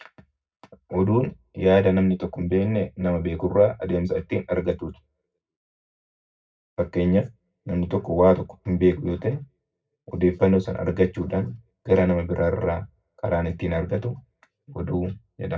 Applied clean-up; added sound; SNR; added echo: none; none; none; reverberation time 0.4 s.